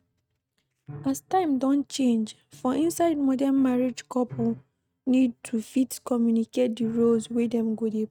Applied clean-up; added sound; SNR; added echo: neural mask model RNNoise.